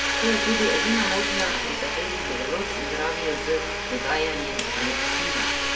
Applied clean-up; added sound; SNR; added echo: none; Domestic sounds, home sounds; -3 dB; reverberation time 1.1 s.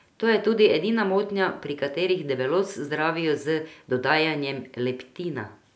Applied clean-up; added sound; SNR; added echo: none; none; none; none.